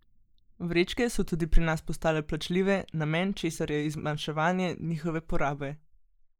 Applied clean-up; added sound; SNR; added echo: neural mask model Resemble Enhance denoiser.